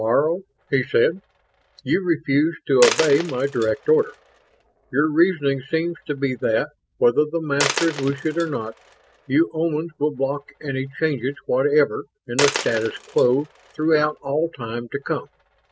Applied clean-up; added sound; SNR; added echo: none; Coin (dropping); 12 dB; none.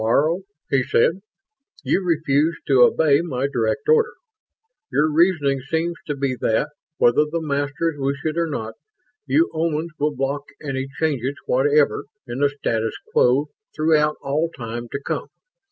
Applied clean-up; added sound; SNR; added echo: none; none; none; none.